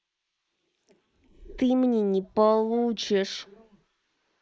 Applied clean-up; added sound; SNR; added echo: neural mask model Resemble Enhance denoiser.